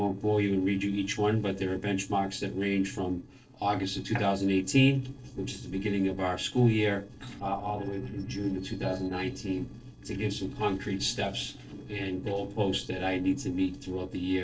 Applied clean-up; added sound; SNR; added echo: neural separator model SepFormer DNS4.